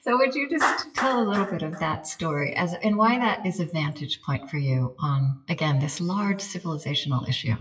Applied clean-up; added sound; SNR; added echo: classical method WPE with log-MMSE.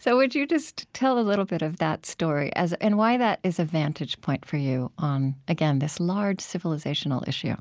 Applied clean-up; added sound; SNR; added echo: none; none; none; none.